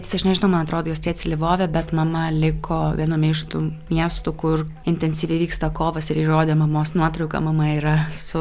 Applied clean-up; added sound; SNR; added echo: none; none; none; none.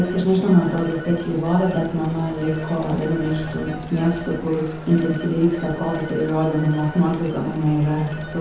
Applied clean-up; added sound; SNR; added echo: none; Telephone; 13 dB; reverberation time 0.7 s.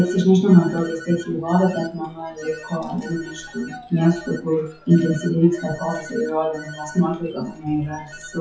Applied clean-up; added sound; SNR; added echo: classical method WPE with log-MMSE.